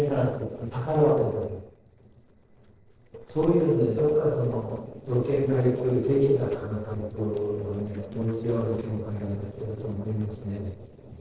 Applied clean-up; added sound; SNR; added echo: neural separator model SepFormer DNS4.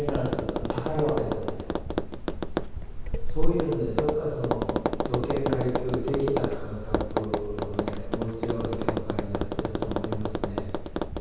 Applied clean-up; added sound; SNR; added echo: none; Tap; -3 dB; reverberation time 1.2 s.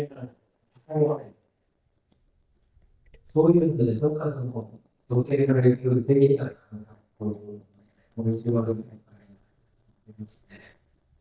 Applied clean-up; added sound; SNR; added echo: neural mask model DeepFilterNet 3.